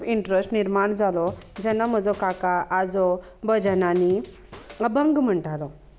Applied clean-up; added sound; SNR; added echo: none; Scratching (performance technique); 20 dB; none.